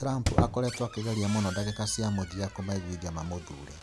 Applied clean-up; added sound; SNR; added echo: none; Squeak; 4 dB; none.